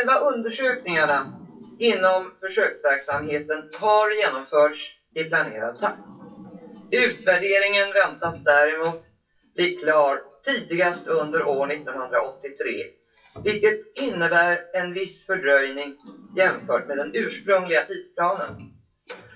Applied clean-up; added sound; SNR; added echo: classical method WPE with log-MMSE.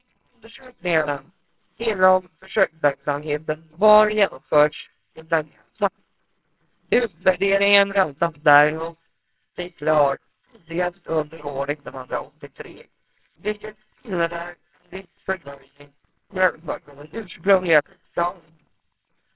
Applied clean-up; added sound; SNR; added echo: neural separator model SepFormer WHAMR!.